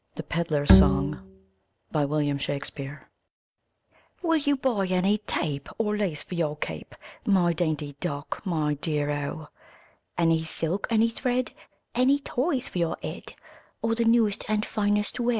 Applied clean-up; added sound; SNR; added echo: none; Bowed string instrument; -5 dB; none.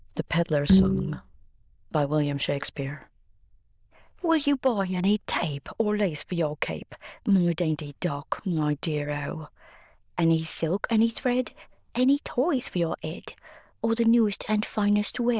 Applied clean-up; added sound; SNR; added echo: neural diffusion model UNIVERSE++.